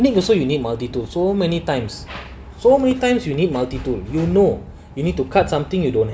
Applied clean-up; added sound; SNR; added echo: none; none; none; none.